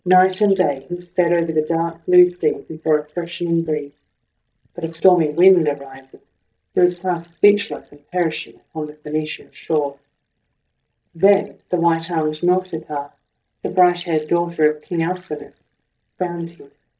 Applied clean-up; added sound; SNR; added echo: neural mask model DeepFilterNet 3.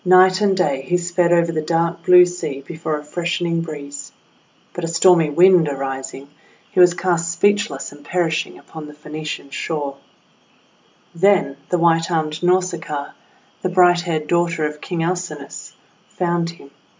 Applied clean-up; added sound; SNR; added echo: none; none; none; none.